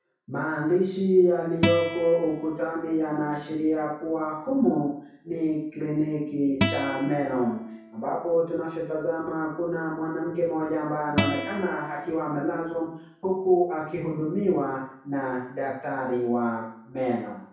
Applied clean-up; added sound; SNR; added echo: none; Acoustic guitar; 8 dB; reverberation time 0.6 s.